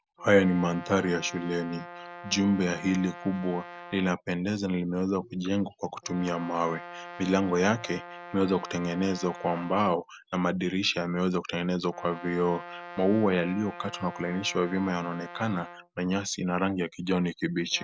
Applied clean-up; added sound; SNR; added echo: none; Brass instrument; 16 dB; none.